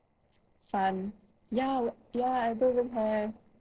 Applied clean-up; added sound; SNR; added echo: neural separator model SepFormer DNS4.